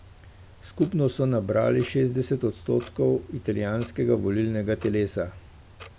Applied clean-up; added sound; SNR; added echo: none; Clock; 19 dB; none.